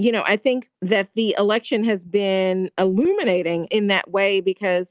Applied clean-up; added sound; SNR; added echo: none; none; none; none.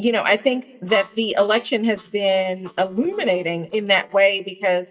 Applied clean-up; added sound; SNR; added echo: neural mask model DeepFilterNet 3.